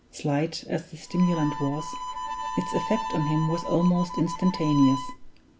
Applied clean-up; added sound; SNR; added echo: none; Harmonica; 8 dB; none.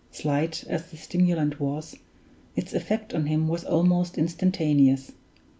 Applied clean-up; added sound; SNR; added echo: none; none; none; none.